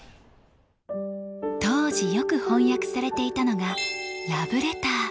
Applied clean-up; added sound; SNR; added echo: none; none; none; none.